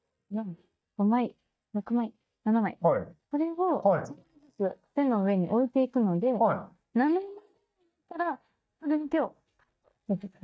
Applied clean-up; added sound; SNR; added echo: neural mask model DeepFilterNet 3.